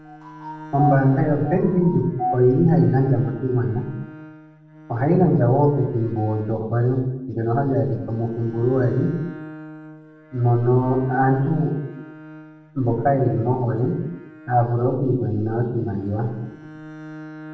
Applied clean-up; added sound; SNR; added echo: none; Bowed string instrument; 20 dB; reverberation time 0.7 s.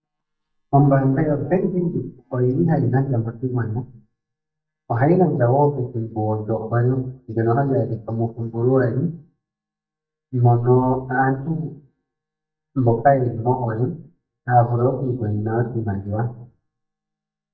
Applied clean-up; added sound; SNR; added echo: neural mask model DeepFilterNet 3.